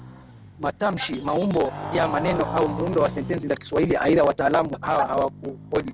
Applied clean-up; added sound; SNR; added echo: none; Motorcycle; 12 dB; none.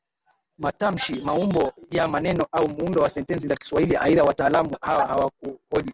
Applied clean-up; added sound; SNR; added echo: none; none; none; none.